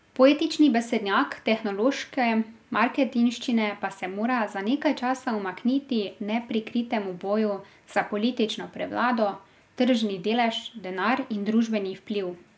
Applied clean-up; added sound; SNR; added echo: none; none; none; none.